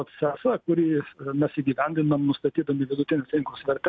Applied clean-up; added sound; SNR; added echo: none; none; none; none.